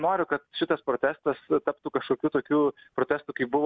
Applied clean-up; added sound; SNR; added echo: none; none; none; none.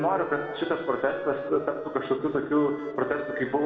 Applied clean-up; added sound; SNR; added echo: none; Wind instrument, woodwind instrument; 12 dB; reverberation time 1.9 s.